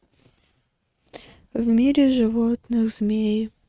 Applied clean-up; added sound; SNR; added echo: neural mask model RNNoise.